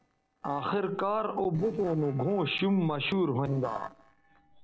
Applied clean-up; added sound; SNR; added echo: neural separator model SepFormer DNS4.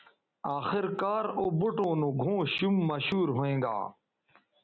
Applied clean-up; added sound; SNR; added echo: none; none; none; none.